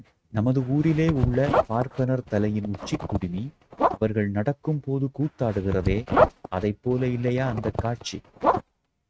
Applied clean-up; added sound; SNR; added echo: neural mask model RNNoise.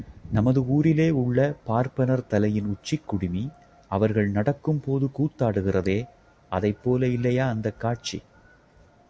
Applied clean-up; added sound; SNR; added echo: none; none; none; none.